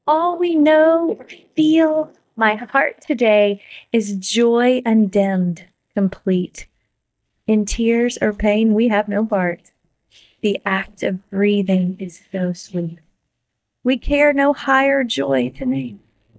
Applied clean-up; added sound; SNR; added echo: neural mask model DeepFilterNet 3.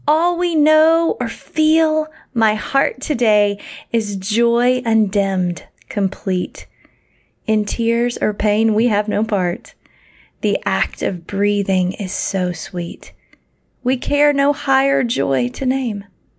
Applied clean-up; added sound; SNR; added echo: none; none; none; none.